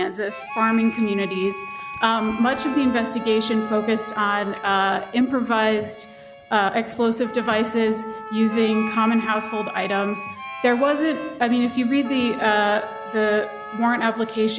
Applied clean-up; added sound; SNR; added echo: none; Trumpet + Harmonica; 12 dB; none.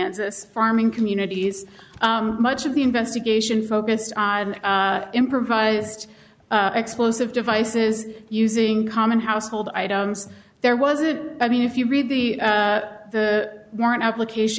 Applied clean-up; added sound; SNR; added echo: none; none; none; none.